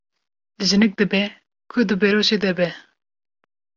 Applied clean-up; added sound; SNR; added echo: none; none; none; none.